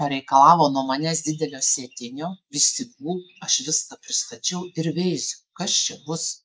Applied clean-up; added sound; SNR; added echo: neural mask model Resemble Enhance denoiser.